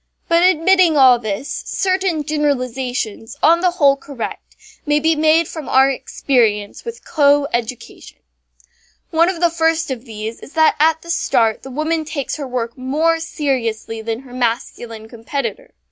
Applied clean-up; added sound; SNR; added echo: none; none; none; none.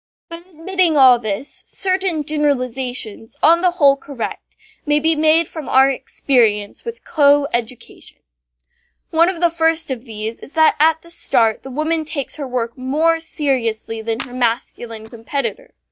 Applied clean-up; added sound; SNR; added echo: neural mask model DeepFilterNet 3.